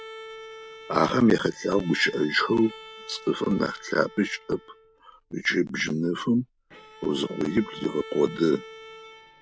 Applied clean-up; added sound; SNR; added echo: none; Bowed string instrument; 18 dB; none.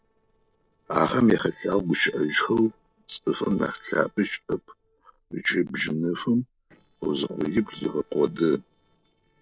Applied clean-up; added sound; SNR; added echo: neural separator model SepFormer DNS4.